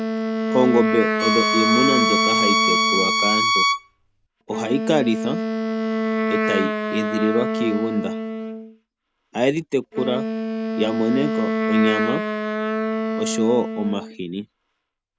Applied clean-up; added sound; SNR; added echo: none; Wind instrument, woodwind instrument + Bowed string instrument; -2 dB; none.